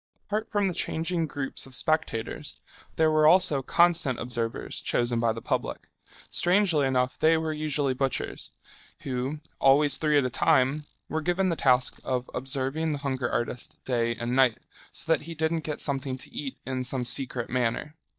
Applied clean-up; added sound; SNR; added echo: neural mask model DeepFilterNet 3.